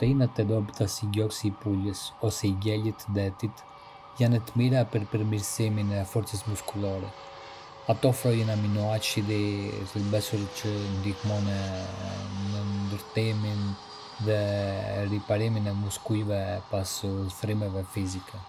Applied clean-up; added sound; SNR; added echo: none; Fixed-wing aircraft, airplane + Motor vehicle (road) / Siren; 16 dB; none.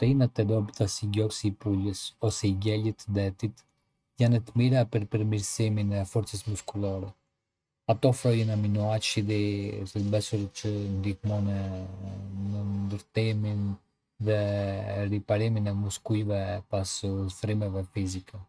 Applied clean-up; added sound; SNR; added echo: neural mask model RNNoise.